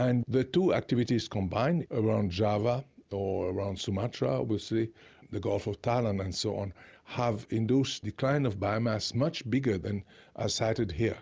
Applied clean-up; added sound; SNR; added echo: none; none; none; none.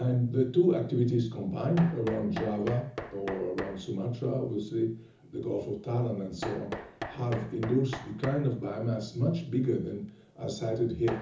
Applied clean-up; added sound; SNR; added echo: none; Knock; 14 dB; reverberation time 0.6 s.